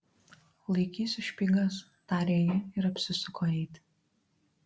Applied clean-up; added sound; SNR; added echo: none; none; none; none.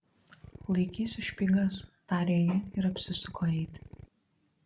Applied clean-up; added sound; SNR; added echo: none; Drill; 17 dB; none.